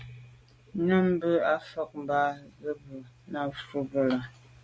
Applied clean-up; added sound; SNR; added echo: none; none; none; none.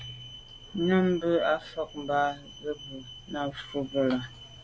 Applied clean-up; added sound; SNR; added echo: none; Alarm; 17 dB; none.